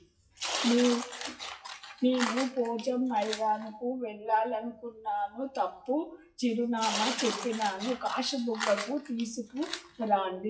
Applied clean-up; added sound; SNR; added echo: classical method WPE with log-MMSE.